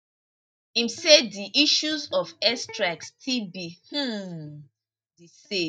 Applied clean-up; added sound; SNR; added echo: neural mask model DeepFilterNet 3.